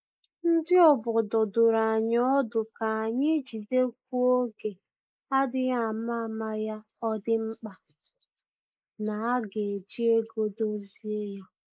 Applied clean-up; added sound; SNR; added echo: neural mask model Resemble Enhance denoiser.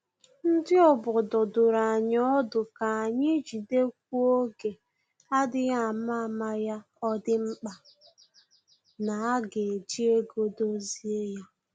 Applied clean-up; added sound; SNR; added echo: none; none; none; none.